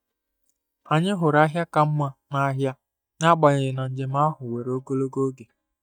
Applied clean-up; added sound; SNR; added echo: neural mask model DeepFilterNet 3.